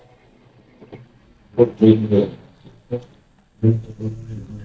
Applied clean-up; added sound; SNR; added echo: neural mask model DeepFilterNet 3.